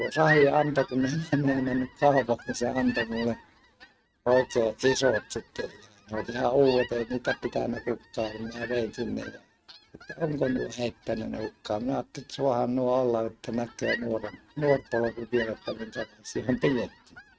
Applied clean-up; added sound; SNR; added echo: neural mask model RNNoise.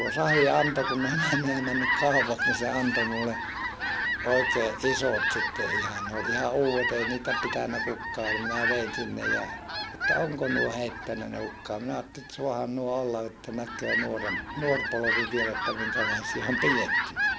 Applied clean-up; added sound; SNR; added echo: none; Fowl; 0 dB; none.